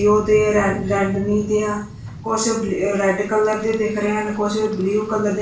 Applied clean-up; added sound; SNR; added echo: none; Rain; 15 dB; reverberation time 0.3 s.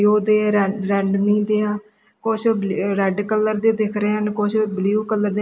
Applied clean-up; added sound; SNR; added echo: none; none; none; none.